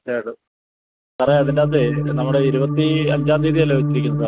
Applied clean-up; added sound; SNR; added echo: none; Organ; 0 dB; none.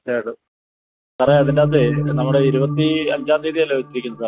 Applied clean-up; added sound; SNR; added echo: classical method log-MMSE.